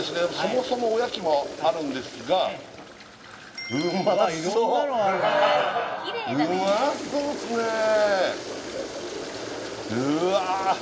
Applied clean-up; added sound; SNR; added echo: none; Toilet flush; 12 dB; reverberation time 0.8 s.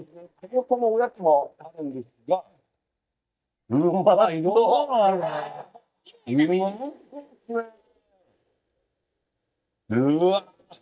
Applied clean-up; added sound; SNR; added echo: neural mask model DeepFilterNet 3.